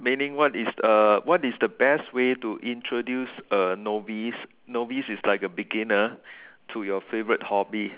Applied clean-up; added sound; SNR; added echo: none; none; none; none.